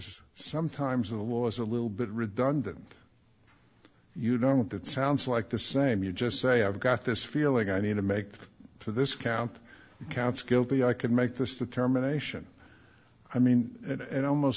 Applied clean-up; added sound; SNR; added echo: none; none; none; none.